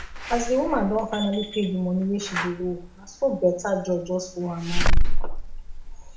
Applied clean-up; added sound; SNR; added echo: none; Slam / Alarm; -3 dB; reverberation time 0.6 s.